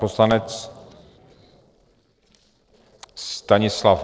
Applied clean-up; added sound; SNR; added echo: neural separator model SepFormer DNS4.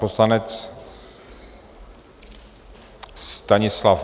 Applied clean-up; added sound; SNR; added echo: none; none; none; none.